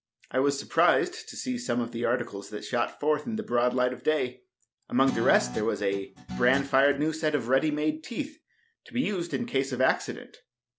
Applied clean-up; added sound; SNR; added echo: none; Guitar; 11 dB; none.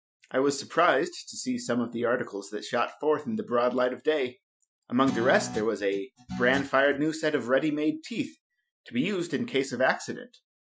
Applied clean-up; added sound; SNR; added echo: classical method Wiener filter.